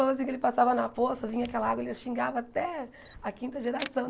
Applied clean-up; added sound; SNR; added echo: none; Camera; 20 dB; none.